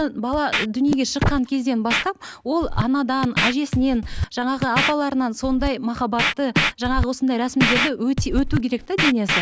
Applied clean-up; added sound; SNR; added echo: none; Scratching (performance technique); 3 dB; none.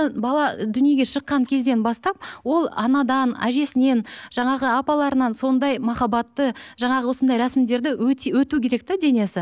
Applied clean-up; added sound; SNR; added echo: none; none; none; none.